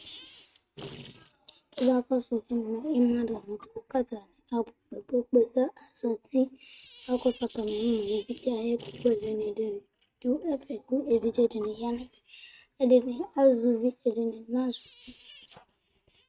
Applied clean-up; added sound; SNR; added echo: neural mask model RNNoise.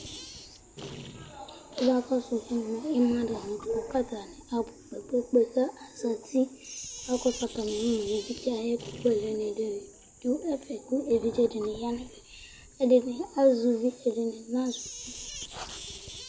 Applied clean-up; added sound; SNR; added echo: none; Sink (filling or washing); 16 dB; none.